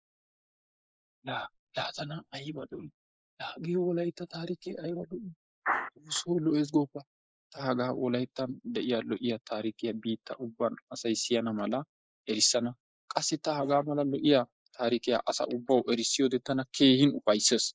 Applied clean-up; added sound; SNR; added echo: neural mask model Resemble Enhance denoiser.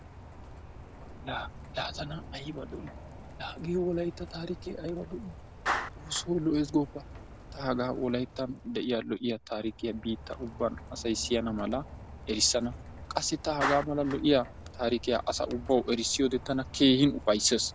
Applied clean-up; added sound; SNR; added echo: none; Rain + Clapping; 11 dB; none.